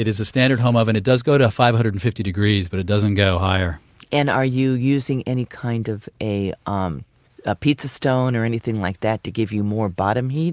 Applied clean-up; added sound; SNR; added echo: none; none; none; none.